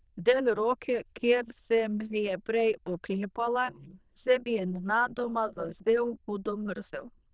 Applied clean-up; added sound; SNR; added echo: neural diffusion model UNIVERSE++.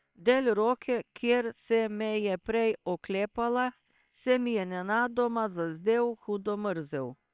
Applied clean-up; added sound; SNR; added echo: neural separator model SepFormer WHAM!.